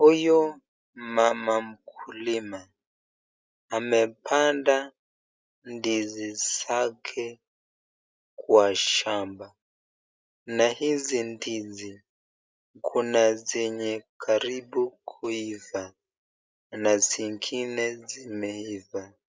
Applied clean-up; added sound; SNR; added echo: none; none; none; none.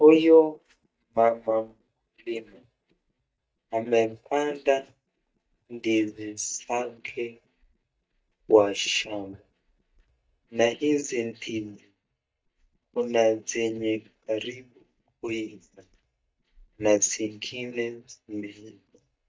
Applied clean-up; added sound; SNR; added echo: neural mask model DeepFilterNet 3.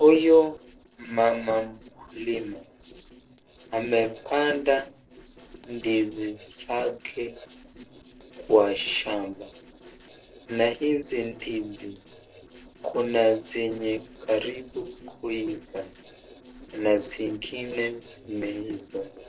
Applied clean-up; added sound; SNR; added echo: neural separator model SepFormer DNS4.